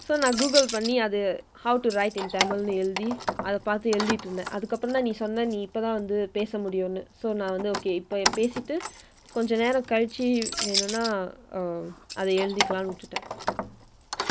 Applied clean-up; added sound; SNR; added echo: none; Keys jangling; 7 dB; none.